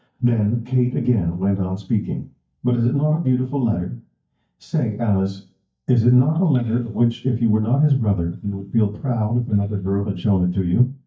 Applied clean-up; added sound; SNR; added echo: neural mask model DeepFilterNet 3.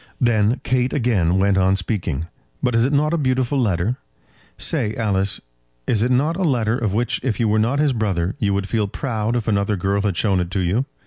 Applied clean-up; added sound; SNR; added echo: none; none; none; none.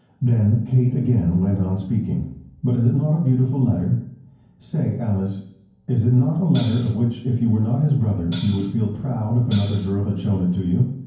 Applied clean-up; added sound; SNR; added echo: none; Hi-hat; 15 dB; reverberation time 0.9 s.